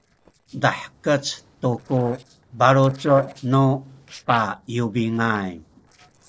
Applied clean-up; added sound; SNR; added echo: neural separator model SepFormer DNS4.